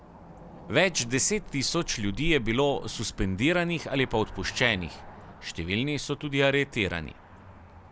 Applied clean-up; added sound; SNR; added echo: none; Cricket / Motor vehicle (road); 13 dB; none.